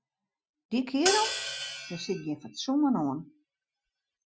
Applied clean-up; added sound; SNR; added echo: classical method Wiener filter.